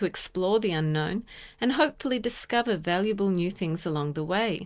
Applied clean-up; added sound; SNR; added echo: none; none; none; none.